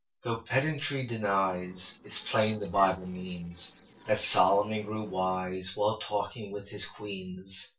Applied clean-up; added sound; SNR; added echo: neural separator model SepFormer DNS4.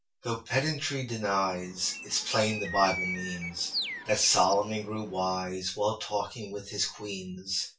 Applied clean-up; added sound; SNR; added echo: none; Bird; 8 dB; reverberation time 0.3 s.